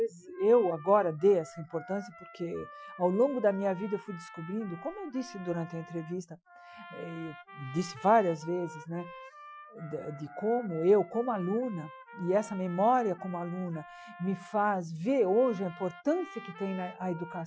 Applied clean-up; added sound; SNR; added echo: classical method Wiener filter.